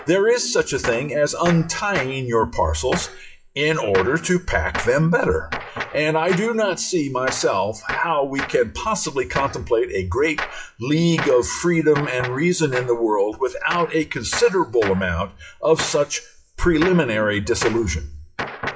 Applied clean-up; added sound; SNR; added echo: classical method WPE with log-MMSE.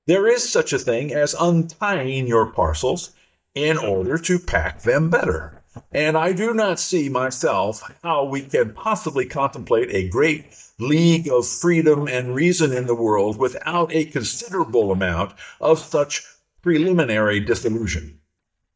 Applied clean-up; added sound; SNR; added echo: neural mask model DeepFilterNet 3.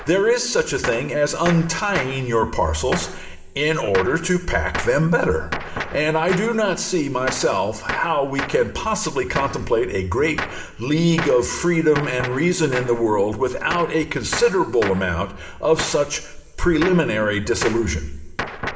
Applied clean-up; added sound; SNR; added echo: none; Gunshot, gunfire; 12 dB; reverberation time 1.0 s.